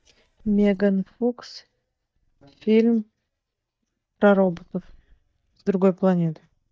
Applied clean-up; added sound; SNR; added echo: neural mask model DeepFilterNet 3.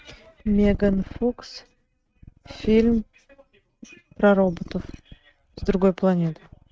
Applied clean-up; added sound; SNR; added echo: neural mask model RNNoise.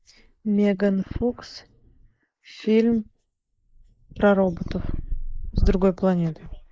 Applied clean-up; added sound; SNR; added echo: neural mask model Resemble Enhance denoiser.